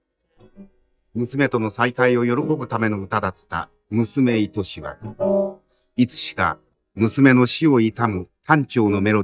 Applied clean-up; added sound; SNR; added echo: neural mask model DeepFilterNet 3.